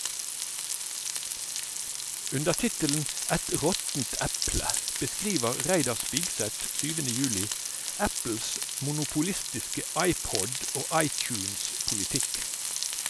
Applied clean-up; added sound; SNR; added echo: none; Frying (food); -2 dB; none.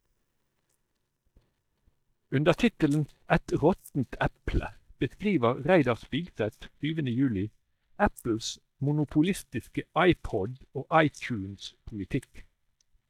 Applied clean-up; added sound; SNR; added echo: neural mask model DeepFilterNet 3.